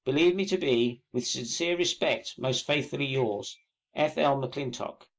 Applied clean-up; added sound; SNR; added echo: neural mask model Resemble Enhance denoiser.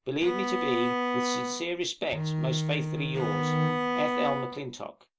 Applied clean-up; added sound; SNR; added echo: none; Bowed string instrument + Bowed string instrument; -3 dB; none.